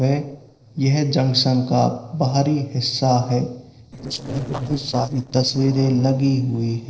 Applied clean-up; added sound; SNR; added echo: neural separator model SepFormer DNS4.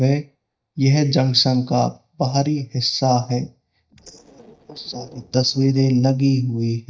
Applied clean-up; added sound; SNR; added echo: neural mask model DeepFilterNet 3.